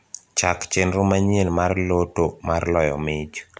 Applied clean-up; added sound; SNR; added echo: none; none; none; none.